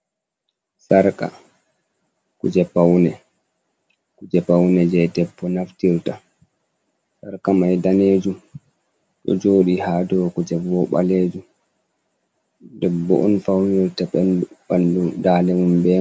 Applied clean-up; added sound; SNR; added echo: none; none; none; none.